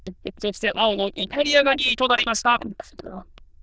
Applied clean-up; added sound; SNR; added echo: neural diffusion model UNIVERSE++.